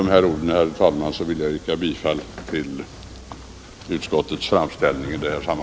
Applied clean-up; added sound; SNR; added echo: none; Drum; 17 dB; none.